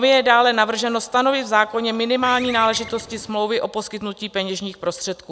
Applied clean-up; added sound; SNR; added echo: none; Bird; 15 dB; none.